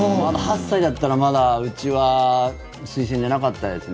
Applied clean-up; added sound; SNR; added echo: none; none; none; none.